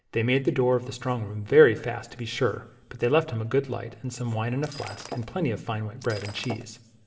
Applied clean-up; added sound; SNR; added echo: none; Shatter; 16 dB; reverberation time 1.2 s.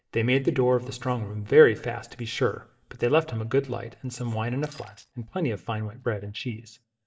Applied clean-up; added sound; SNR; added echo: neural mask model DeepFilterNet 3.